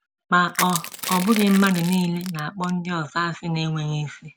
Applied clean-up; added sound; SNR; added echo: none; Crushing; 10 dB; none.